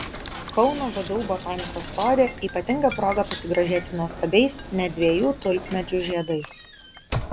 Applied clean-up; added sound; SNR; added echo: none; Knock; 11 dB; none.